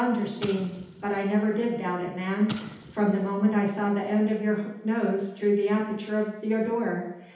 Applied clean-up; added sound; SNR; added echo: none; Explosion; 18 dB; reverberation time 0.8 s.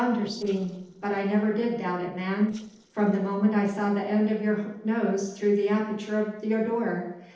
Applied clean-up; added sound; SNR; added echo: neural separator model SepFormer DNS4.